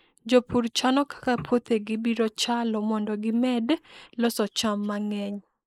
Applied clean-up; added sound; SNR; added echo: neural mask model Resemble Enhance denoiser.